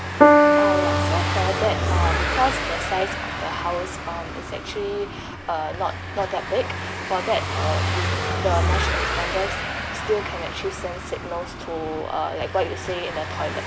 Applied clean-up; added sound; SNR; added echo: none; Piano + Car passing by / Engine; -4 dB; none.